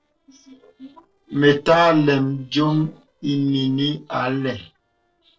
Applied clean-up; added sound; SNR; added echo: neural separator model SepFormer DNS4.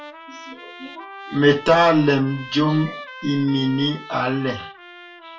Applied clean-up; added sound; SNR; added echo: none; Trumpet; 16 dB; reverberation time 0.2 s.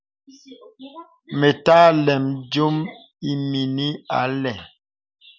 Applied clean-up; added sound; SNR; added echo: none; none; none; none.